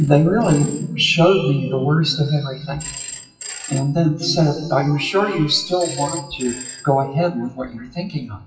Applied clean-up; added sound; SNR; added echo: classical method WPE with log-MMSE.